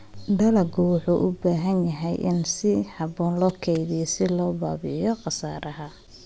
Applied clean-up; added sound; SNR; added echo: none; none; none; none.